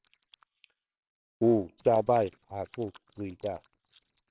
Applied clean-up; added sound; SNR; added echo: neural separator model SepFormer WHAMR!.